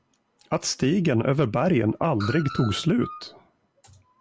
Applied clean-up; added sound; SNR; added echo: none; Screech; 13 dB; none.